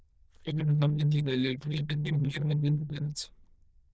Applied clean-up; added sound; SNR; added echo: neural diffusion model UNIVERSE++.